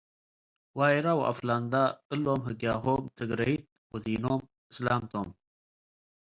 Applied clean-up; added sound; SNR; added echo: none; none; none; none.